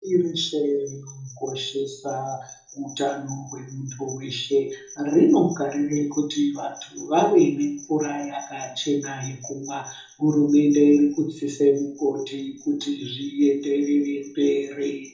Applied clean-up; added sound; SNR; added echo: none; none; none; reverberation time 0.8 s.